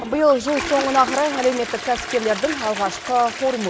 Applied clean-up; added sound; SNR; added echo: none; Toilet flush; 9 dB; none.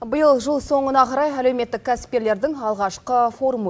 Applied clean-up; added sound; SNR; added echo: none; none; none; none.